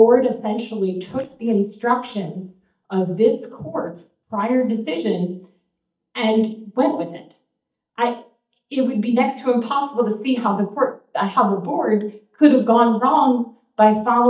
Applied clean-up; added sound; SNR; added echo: neural mask model DeepFilterNet 3.